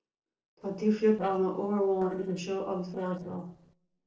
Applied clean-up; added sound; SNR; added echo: neural separator model SepFormer DNS4.